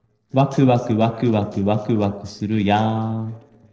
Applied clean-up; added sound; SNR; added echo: neural separator model SepFormer DNS4.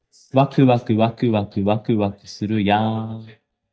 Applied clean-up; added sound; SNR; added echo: neural mask model DeepFilterNet 3.